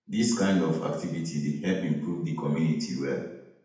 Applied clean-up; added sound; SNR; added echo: none; none; none; reverberation time 0.8 s.